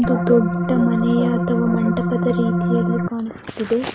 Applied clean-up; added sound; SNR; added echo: none; Organ; 0 dB; none.